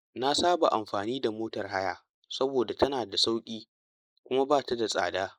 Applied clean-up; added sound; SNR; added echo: neural mask model Resemble Enhance denoiser.